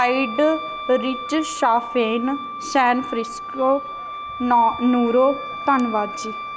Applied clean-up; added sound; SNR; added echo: none; Wind instrument, woodwind instrument; 10 dB; none.